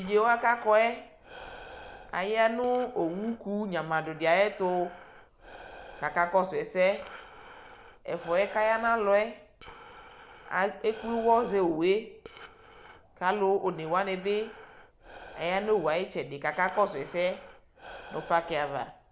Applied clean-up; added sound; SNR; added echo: none; Breathing; 19 dB; none.